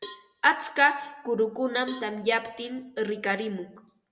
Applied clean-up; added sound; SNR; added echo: none; Cowbell; 19 dB; none.